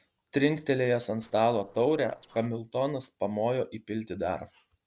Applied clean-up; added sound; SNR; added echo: neural separator model SepFormer DNS4.